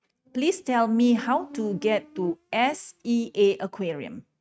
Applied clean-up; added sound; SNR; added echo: neural mask model RNNoise.